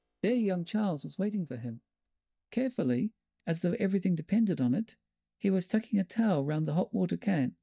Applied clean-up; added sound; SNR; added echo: neural mask model DeepFilterNet 3.